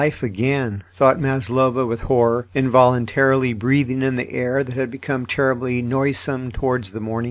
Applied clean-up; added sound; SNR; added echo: none; none; none; none.